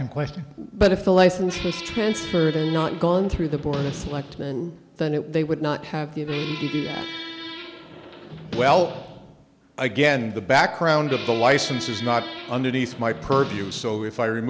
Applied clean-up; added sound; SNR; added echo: none; Squeak; 14 dB; none.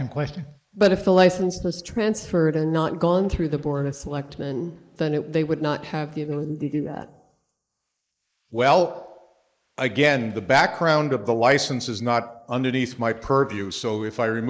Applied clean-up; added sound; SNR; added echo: neural mask model Resemble Enhance denoiser.